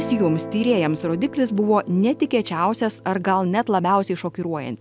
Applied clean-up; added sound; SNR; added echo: none; Guitar; 15 dB; none.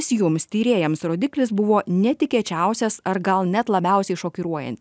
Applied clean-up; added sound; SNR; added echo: none; none; none; none.